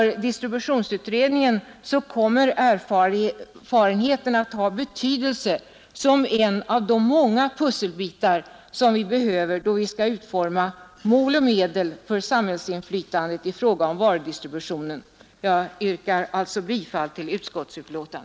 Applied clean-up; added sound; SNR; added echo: none; none; none; none.